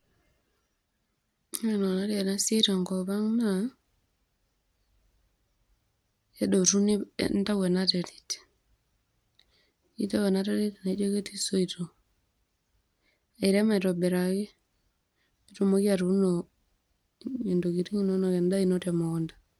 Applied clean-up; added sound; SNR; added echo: none; none; none; none.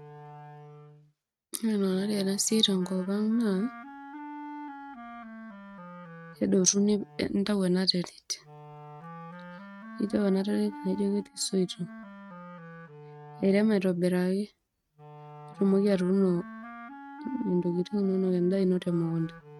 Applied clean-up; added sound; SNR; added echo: neural mask model RNNoise.